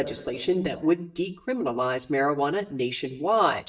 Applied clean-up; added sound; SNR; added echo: neural mask model DeepFilterNet 3.